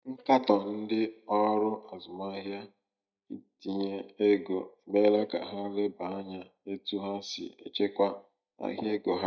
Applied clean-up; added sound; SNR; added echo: neural mask model DeepFilterNet 3.